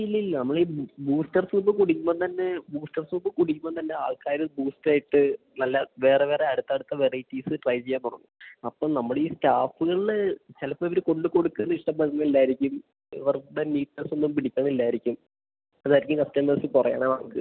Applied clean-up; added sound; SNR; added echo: none; none; none; none.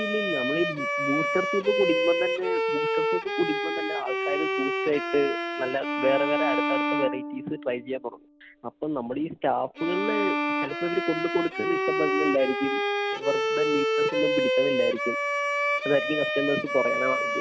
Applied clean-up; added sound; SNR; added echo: none; Bowed string instrument; -1 dB; none.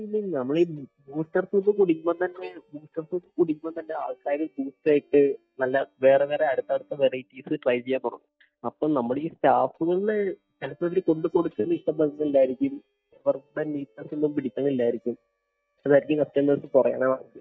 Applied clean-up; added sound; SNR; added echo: neural mask model DeepFilterNet 3.